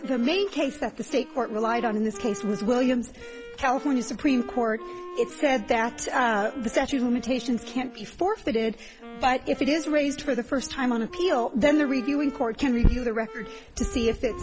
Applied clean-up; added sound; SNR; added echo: none; Wind instrument, woodwind instrument; 16 dB; none.